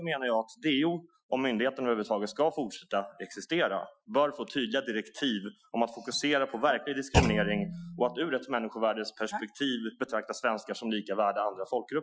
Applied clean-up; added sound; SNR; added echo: classical method Wiener filter.